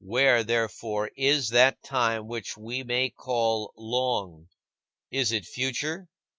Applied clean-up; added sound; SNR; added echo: none; none; none; none.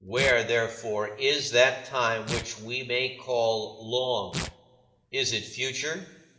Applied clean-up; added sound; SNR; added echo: none; Tearing; 14 dB; reverberation time 1.4 s.